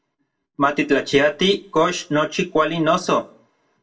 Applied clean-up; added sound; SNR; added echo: none; none; none; reverberation time 0.2 s.